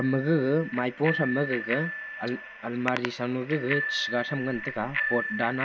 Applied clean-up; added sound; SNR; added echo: none; Bicycle bell; 5 dB; none.